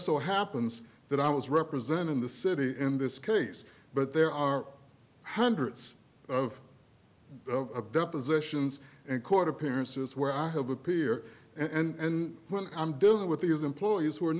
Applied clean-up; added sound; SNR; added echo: none; none; none; none.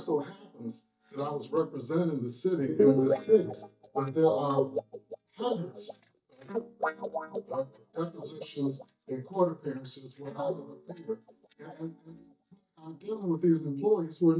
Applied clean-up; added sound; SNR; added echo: neural mask model DeepFilterNet 3.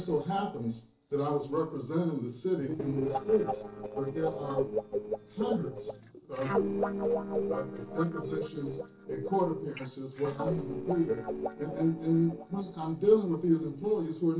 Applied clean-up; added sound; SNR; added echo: neural separator model SepFormer DNS4.